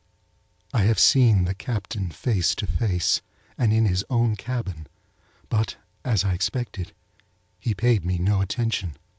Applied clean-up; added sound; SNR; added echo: none; none; none; none.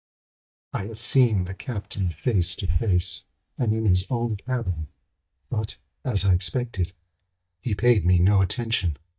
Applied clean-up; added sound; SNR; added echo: neural mask model DeepFilterNet 3.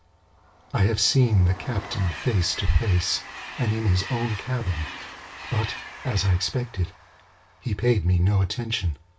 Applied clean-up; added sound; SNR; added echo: none; Train; 16 dB; reverberation time 0.2 s.